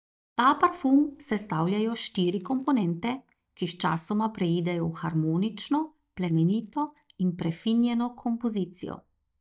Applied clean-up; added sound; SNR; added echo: neural mask model DeepFilterNet 3.